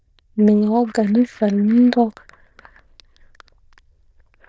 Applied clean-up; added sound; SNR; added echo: neural diffusion model UNIVERSE++.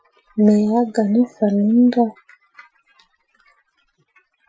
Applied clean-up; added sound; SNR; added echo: classical method Wiener filter.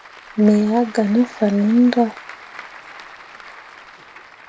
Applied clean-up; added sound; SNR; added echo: none; Applause / Crowd; 19 dB; none.